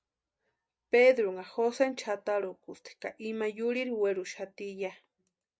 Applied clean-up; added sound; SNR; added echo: none; none; none; none.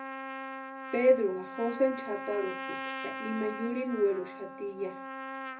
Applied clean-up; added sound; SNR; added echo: none; Trumpet; 8 dB; reverberation time 0.4 s.